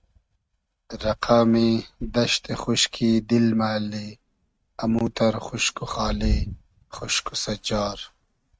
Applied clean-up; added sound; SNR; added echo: neural mask model RNNoise.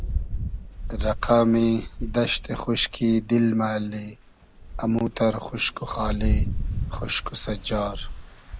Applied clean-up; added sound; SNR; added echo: none; Rain; 5 dB; none.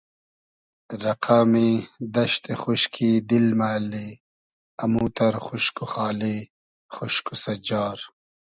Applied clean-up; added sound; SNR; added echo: none; none; none; none.